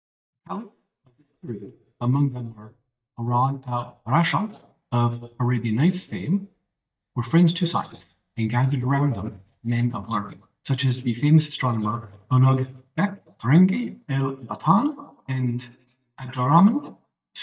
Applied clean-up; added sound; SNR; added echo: neural mask model DeepFilterNet 3.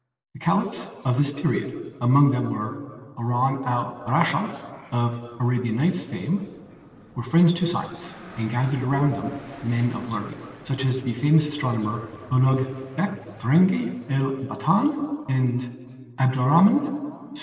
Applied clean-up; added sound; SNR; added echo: neural separator model SepFormer DNS4.